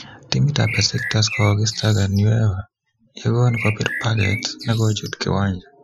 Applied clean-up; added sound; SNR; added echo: classical method Wiener filter.